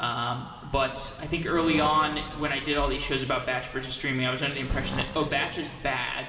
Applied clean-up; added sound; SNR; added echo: none; Breathing; 14 dB; reverberation time 2.1 s.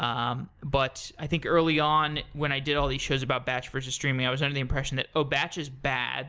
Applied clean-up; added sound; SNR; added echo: none; none; none; none.